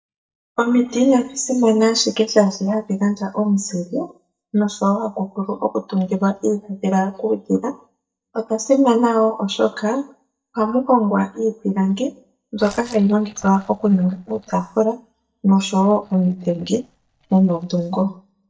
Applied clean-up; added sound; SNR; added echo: neural mask model DeepFilterNet 3.